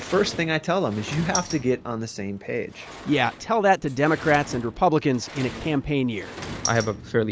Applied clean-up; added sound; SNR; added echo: none; Sliding door; 13 dB; none.